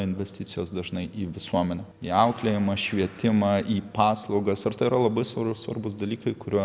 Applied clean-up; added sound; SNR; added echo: none; none; none; none.